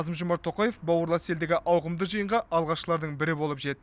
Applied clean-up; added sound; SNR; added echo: none; none; none; none.